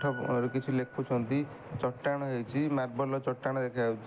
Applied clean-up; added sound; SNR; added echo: none; Piano; 20 dB; none.